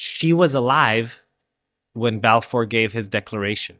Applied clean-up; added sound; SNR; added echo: neural mask model DeepFilterNet 3.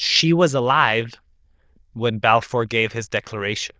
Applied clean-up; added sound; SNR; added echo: neural diffusion model UNIVERSE++.